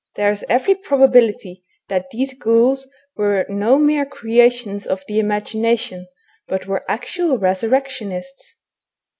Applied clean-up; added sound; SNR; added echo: none; none; none; none.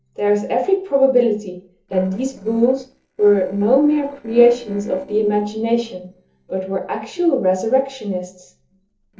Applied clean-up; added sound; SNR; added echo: neural separator model SepFormer DNS4.